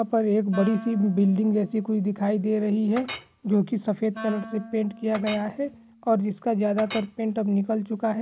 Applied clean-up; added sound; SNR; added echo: none; Chink, clink + Wind instrument, woodwind instrument; 17 dB; none.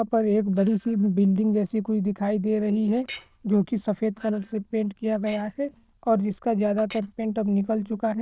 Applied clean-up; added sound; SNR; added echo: neural diffusion model UNIVERSE++.